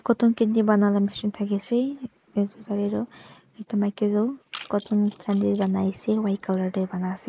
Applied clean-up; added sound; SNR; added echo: neural mask model Resemble Enhance denoiser.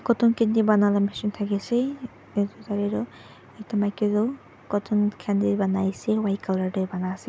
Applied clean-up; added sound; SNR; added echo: none; none; none; none.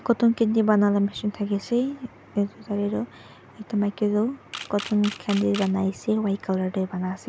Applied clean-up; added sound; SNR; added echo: none; Camera; 14 dB; none.